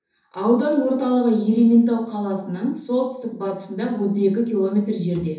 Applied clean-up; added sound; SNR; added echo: none; none; none; reverberation time 0.6 s.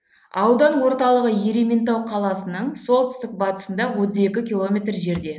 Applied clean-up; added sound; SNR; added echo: none; none; none; none.